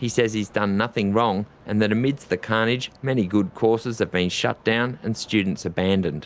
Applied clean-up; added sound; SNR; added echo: none; none; none; none.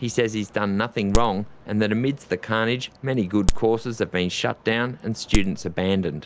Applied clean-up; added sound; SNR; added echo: none; Crack; 3 dB; none.